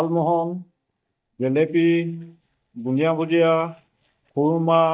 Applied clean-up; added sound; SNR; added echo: neural mask model DeepFilterNet 3.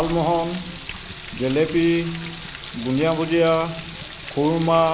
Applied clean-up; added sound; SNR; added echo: none; Frying (food); 14 dB; none.